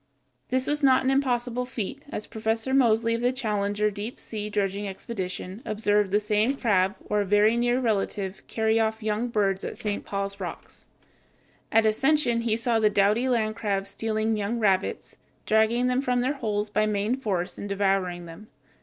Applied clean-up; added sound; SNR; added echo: neural separator model SepFormer DNS4.